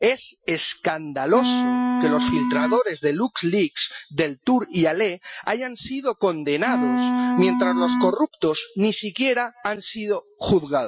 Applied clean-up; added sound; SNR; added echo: classical method Wiener filter.